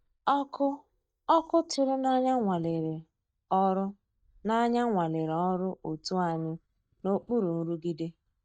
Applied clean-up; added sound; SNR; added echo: neural mask model DeepFilterNet 3.